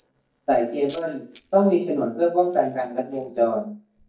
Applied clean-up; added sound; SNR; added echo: neural mask model DeepFilterNet 3.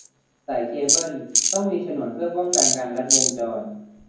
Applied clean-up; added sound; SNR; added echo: none; Tools; -2 dB; reverberation time 1.2 s.